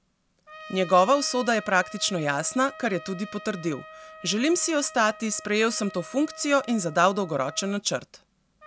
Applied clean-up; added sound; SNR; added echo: none; Trumpet; 18 dB; none.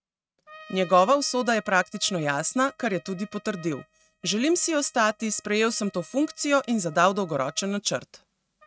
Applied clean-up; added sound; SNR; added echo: neural mask model RNNoise.